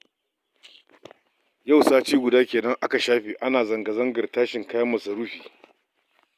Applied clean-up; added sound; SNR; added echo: none; none; none; none.